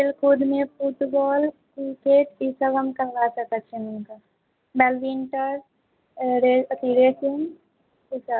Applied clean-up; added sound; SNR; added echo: none; none; none; none.